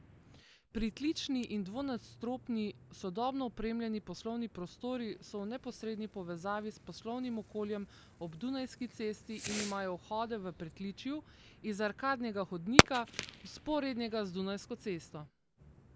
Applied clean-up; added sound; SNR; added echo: none; Fireworks; 1 dB; none.